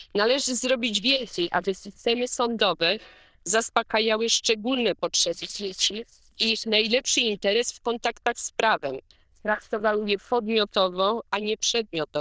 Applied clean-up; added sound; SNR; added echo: neural diffusion model UNIVERSE++.